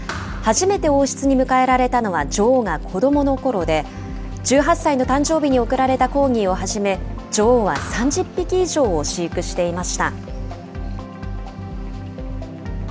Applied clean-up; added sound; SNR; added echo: none; Thump, thud; 16 dB; none.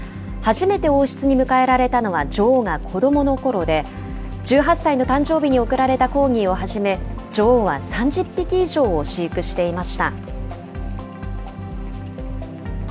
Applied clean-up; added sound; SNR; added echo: none; none; none; none.